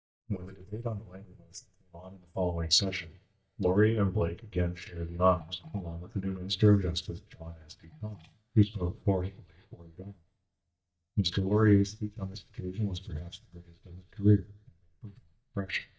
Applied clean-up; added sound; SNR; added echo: neural mask model DeepFilterNet 3.